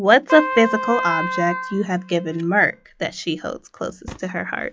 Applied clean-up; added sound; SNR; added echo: classical method log-MMSE.